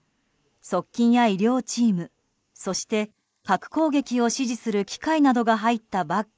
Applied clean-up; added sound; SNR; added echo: neural mask model Resemble Enhance denoiser.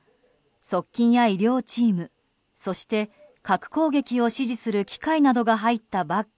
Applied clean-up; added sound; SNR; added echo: none; none; none; none.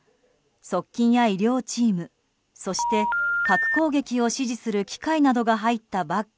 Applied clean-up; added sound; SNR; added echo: none; Telephone; 1 dB; none.